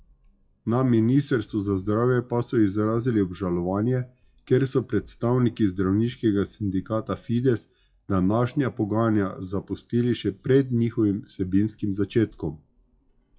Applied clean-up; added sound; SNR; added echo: classical method WPE with log-MMSE.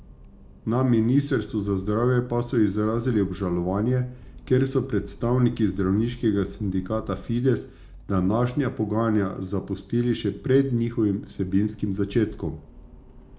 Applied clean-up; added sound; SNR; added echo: none; Accelerating, revving, vroom; 19 dB; reverberation time 0.4 s.